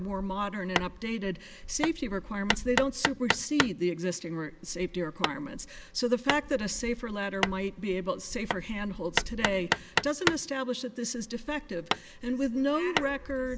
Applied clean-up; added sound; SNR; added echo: none; Hammer; 4 dB; none.